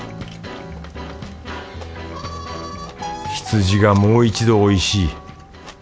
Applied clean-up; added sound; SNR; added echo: none; none; none; none.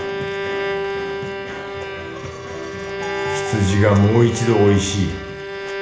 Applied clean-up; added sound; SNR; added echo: none; Bowed string instrument; 6 dB; reverberation time 1.0 s.